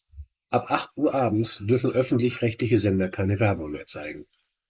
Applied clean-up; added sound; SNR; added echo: neural mask model Resemble Enhance denoiser.